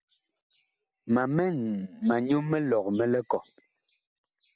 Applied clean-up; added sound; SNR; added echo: none; none; none; none.